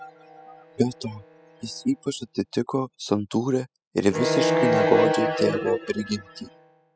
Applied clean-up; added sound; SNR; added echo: classical method spectral subtraction.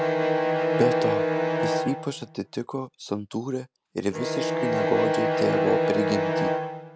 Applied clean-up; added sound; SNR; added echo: none; Bowed string instrument; -4 dB; none.